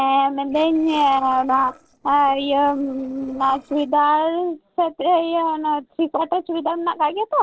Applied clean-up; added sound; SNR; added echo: neural separator model SepFormer DNS4.